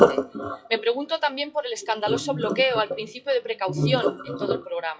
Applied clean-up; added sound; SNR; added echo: classical method WPE with log-MMSE.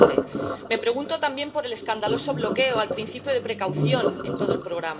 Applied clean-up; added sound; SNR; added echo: none; Sink (filling or washing); -1 dB; reverberation time 0.5 s.